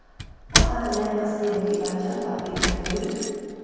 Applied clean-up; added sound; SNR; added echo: none; Keys jangling; 1 dB; reverberation time 2.2 s.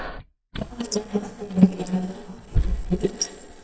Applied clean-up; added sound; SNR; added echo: neural mask model DeepFilterNet 3.